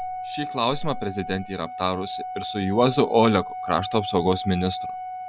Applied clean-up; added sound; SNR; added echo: none; Organ; 8 dB; none.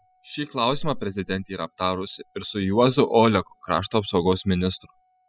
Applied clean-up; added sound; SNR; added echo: classical method spectral subtraction.